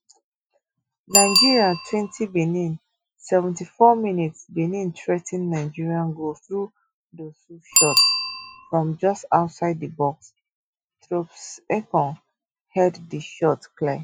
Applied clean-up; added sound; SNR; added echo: classical method Wiener filter.